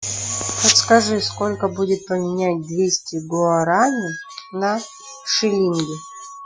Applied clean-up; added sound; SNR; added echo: classical method Wiener filter.